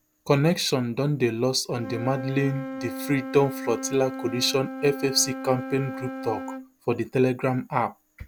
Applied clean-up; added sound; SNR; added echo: none; Wind instrument, woodwind instrument; 11 dB; none.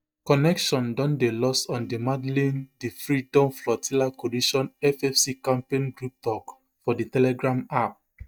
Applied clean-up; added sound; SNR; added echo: neural mask model DeepFilterNet 3.